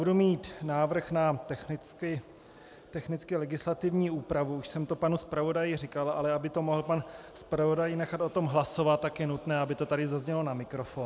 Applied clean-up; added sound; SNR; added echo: none; none; none; none.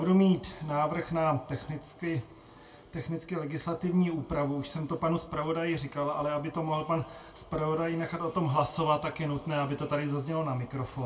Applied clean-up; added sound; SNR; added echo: none; none; none; reverberation time 0.2 s.